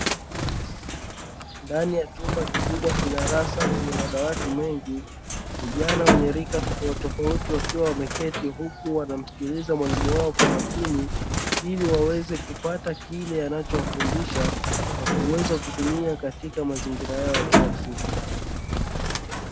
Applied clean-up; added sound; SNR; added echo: none; Bird; -1 dB; none.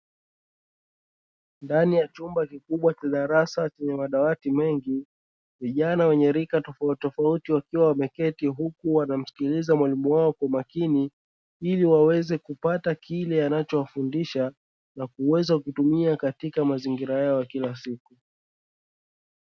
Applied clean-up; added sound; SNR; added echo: none; none; none; none.